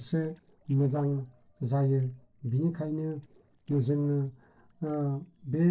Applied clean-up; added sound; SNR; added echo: neural separator model SepFormer DNS4.